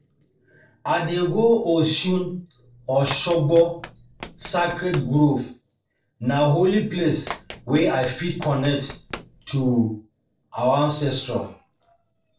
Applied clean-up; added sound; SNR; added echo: neural separator model SepFormer DNS4.